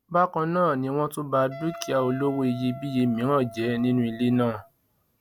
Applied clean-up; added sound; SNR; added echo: none; Wind instrument, woodwind instrument; 17 dB; none.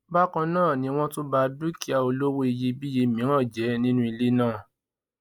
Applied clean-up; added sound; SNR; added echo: neural mask model Resemble Enhance denoiser.